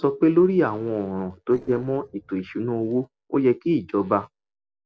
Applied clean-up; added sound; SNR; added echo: neural separator model SepFormer DNS4.